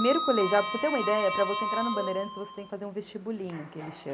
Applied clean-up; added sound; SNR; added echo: none; Sliding door; 4 dB; none.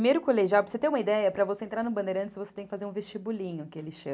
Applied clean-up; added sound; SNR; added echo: none; none; none; none.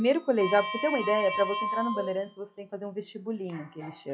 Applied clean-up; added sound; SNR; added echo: classical method log-MMSE.